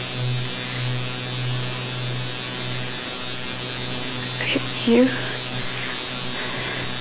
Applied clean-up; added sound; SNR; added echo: none; none; none; none.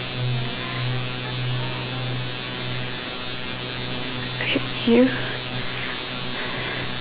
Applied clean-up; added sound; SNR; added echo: none; Cricket + Wind instrument, woodwind instrument; 16 dB; none.